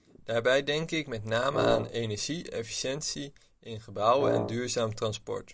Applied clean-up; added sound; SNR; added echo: none; Wind instrument, woodwind instrument; 1 dB; none.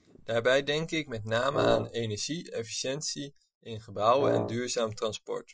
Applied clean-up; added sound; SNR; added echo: classical method Wiener filter.